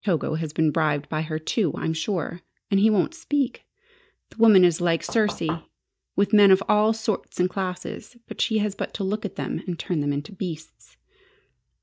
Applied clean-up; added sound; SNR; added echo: neural mask model DeepFilterNet 3.